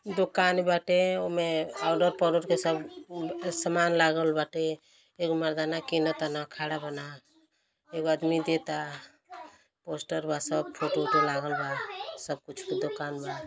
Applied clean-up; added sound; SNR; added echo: none; none; none; none.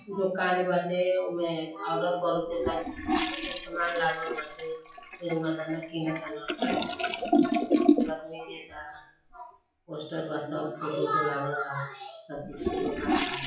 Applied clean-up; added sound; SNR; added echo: classical method WPE with log-MMSE.